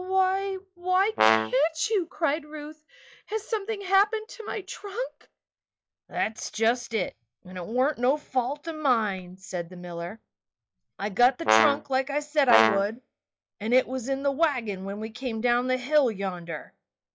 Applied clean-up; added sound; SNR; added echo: classical method log-MMSE.